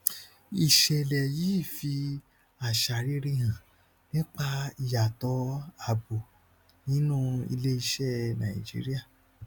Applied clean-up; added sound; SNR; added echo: none; none; none; none.